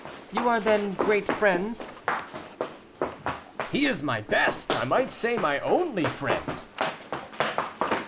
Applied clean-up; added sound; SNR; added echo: none; Run; 4 dB; none.